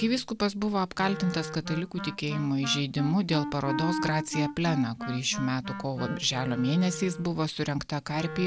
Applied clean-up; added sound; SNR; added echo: none; Wind instrument, woodwind instrument; 8 dB; none.